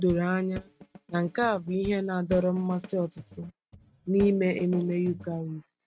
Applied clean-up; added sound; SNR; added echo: neural mask model RNNoise.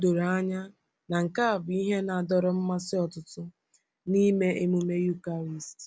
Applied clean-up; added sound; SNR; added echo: none; none; none; none.